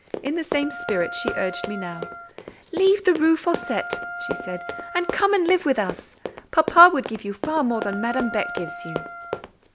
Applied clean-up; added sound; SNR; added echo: none; Run + Wind instrument, woodwind instrument; 9 dB; none.